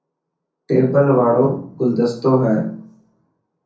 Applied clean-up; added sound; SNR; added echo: none; none; none; reverberation time 0.6 s.